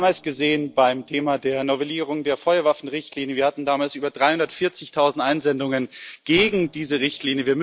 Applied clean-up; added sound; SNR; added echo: neural separator model SepFormer DNS4.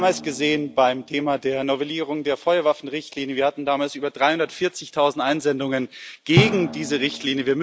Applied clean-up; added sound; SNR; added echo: none; Drum; 10 dB; none.